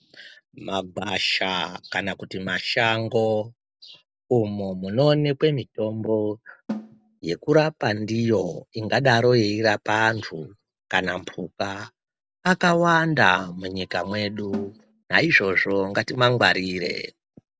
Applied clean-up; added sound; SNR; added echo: none; Snare drum; 10 dB; none.